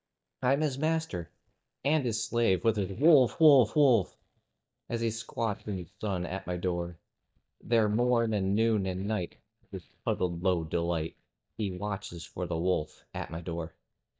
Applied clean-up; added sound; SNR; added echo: neural mask model DeepFilterNet 3.